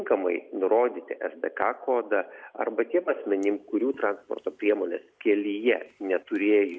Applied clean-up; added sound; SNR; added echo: none; none; none; none.